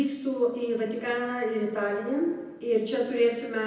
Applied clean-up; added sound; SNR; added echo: none; none; none; reverberation time 0.9 s.